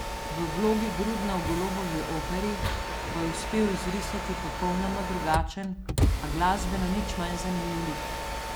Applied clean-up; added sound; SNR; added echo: none; Mechanisms; 1 dB; none.